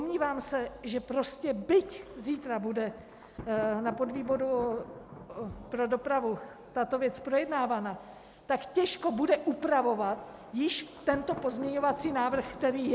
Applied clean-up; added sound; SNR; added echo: none; Thunder; 19 dB; none.